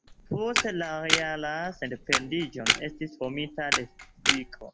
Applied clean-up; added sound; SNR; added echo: none; Camera; -2 dB; none.